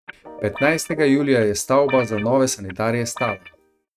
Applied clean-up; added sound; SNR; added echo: neural mask model RNNoise.